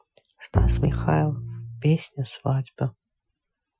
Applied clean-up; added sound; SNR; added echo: classical method Wiener filter.